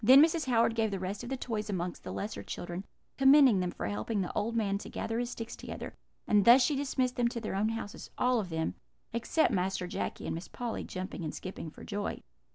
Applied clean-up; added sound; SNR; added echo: none; none; none; none.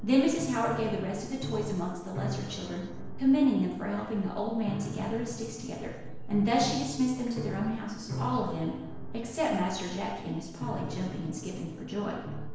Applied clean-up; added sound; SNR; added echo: none; Piano; 10 dB; reverberation time 0.9 s.